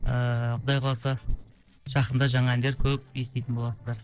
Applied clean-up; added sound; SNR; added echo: neural separator model SepFormer DNS4.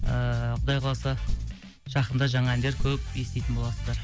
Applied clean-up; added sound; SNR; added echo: none; Bass drum; 8 dB; none.